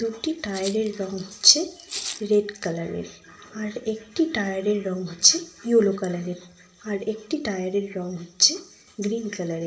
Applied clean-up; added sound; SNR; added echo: none; Rattle (instrument); 13 dB; reverberation time 0.5 s.